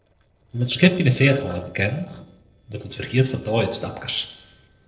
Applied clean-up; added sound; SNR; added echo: neural separator model SepFormer DNS4.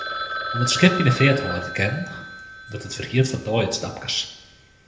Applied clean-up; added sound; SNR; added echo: none; Telephone; 9 dB; reverberation time 0.9 s.